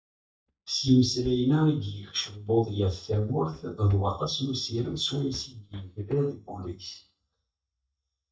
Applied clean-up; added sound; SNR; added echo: neural mask model DeepFilterNet 3.